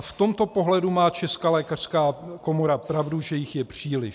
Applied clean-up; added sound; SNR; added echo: none; Animal; 16 dB; none.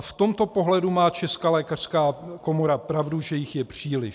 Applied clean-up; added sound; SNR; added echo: none; none; none; none.